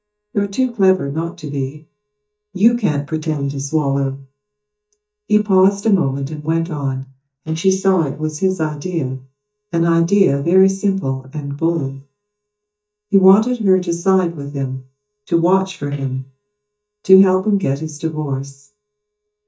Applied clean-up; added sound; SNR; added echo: neural mask model DeepFilterNet 3.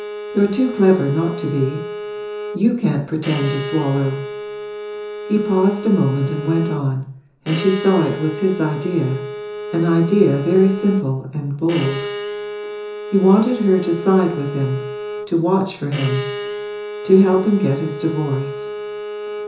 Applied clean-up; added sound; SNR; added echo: none; Bowed string instrument; 9 dB; reverberation time 0.6 s.